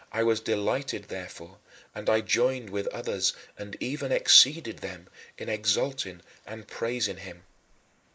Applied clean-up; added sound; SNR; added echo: neural mask model Resemble Enhance denoiser.